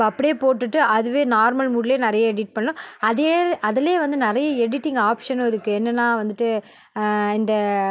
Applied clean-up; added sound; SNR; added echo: none; none; none; none.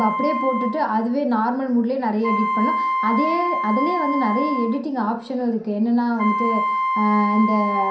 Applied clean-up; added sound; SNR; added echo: none; Wind instrument, woodwind instrument; 3 dB; reverberation time 0.5 s.